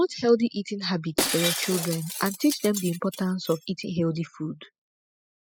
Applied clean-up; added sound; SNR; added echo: classical method spectral subtraction.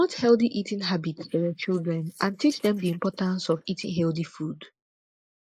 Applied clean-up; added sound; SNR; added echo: neural mask model Resemble Enhance denoiser.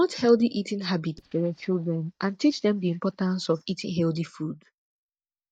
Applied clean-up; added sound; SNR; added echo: neural mask model DeepFilterNet 3.